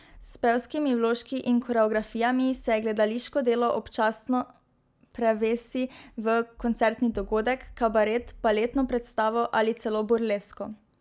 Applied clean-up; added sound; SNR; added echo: none; none; none; none.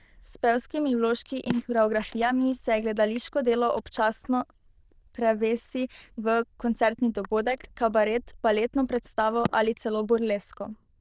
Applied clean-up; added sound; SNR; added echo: neural diffusion model UNIVERSE++.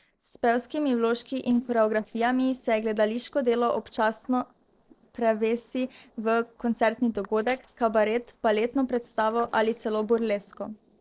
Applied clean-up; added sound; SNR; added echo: neural separator model SepFormer DNS4.